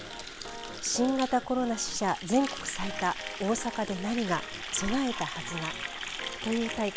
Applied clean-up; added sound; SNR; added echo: none; Water tap, faucet + Organ; 8 dB; none.